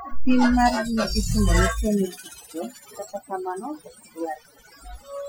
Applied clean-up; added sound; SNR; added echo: classical method Wiener filter.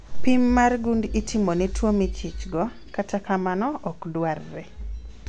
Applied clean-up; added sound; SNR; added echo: none; none; none; none.